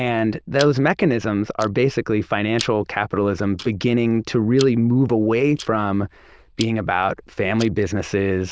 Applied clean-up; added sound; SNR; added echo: neural diffusion model UNIVERSE++.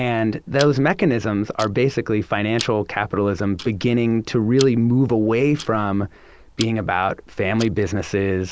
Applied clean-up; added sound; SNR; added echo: none; Tick-tock; 19 dB; none.